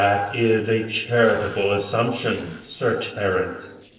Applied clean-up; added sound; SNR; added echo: neural separator model SepFormer DNS4.